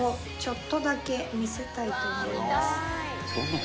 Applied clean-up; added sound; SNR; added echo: none; none; none; none.